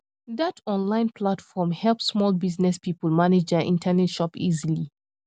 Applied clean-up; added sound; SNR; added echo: none; none; none; none.